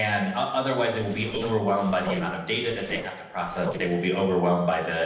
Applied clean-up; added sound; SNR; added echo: neural separator model SepFormer DNS4.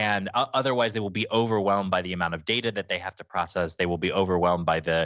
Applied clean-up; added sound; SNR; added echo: none; none; none; none.